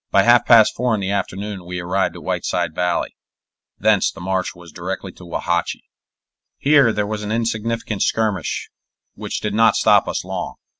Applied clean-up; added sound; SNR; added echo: none; none; none; none.